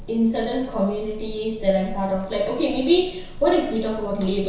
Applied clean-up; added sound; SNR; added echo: none; Crackle; 13 dB; reverberation time 0.7 s.